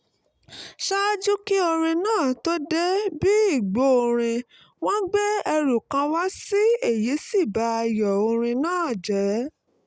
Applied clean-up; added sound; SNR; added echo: none; none; none; none.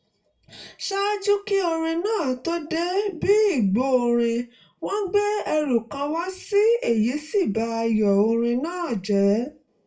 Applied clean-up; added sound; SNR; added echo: none; none; none; reverberation time 0.2 s.